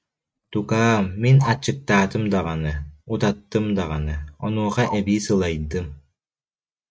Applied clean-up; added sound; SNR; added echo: neural mask model RNNoise.